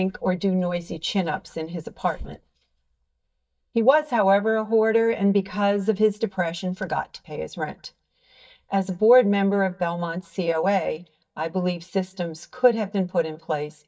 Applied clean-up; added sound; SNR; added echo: neural mask model DeepFilterNet 3.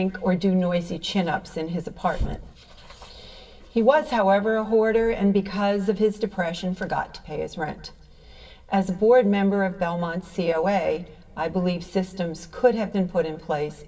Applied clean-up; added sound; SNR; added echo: none; Purr; 20 dB; reverberation time 1.6 s.